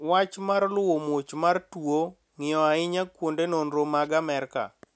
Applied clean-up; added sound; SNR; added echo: none; none; none; none.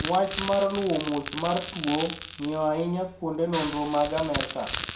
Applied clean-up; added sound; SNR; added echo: none; Crackle; 4 dB; reverberation time 0.5 s.